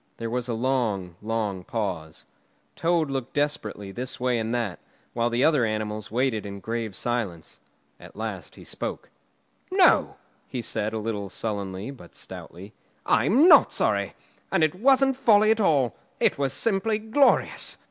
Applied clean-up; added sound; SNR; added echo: none; none; none; none.